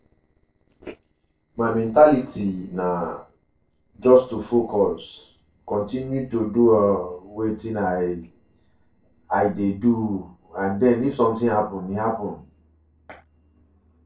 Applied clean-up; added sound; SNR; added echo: neural separator model SepFormer DNS4.